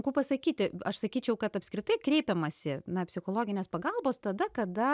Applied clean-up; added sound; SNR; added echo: none; none; none; none.